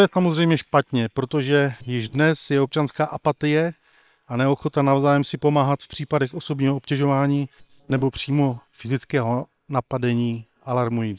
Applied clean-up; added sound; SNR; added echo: neural separator model SepFormer WHAM!.